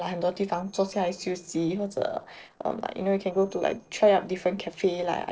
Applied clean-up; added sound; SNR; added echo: neural separator model SepFormer DNS4.